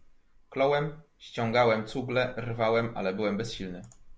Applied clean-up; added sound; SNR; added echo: none; none; none; none.